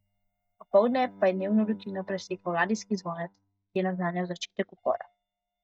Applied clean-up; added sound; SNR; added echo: neural mask model DeepFilterNet 3.